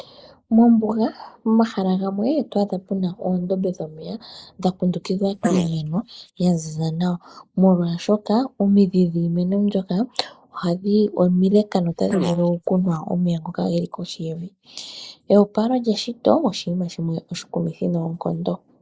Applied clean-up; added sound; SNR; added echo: neural mask model Resemble Enhance denoiser.